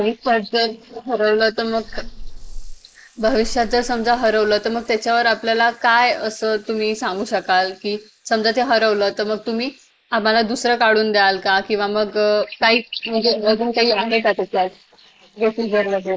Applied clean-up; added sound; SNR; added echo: neural mask model Resemble Enhance denoiser.